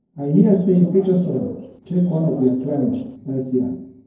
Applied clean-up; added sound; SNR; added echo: neural separator model SepFormer DNS4.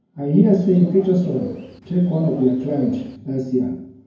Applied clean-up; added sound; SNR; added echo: none; Bird; 19 dB; reverberation time 0.9 s.